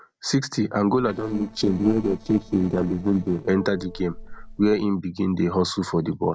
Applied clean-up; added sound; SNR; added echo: neural separator model SepFormer DNS4.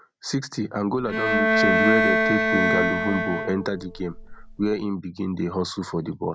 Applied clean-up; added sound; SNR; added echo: none; Bowed string instrument; -4 dB; none.